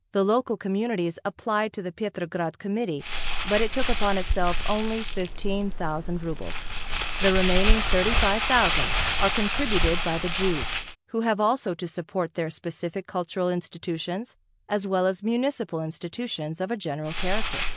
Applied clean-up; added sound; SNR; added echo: none; Crumpling, crinkling; -1 dB; none.